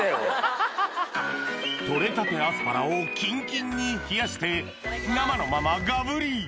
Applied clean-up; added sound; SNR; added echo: none; none; none; none.